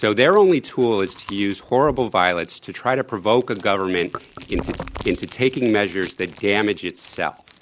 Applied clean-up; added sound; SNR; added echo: none; Chewing, mastication; 18 dB; none.